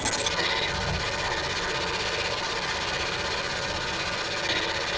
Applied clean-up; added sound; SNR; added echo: neural separator model SepFormer DNS4.